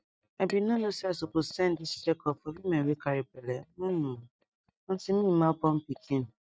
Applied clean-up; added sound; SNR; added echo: neural mask model DeepFilterNet 3.